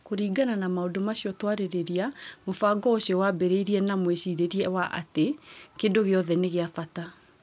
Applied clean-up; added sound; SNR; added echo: none; none; none; none.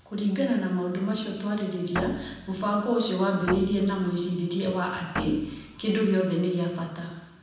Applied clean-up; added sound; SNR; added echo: none; Guitar; 9 dB; reverberation time 1.1 s.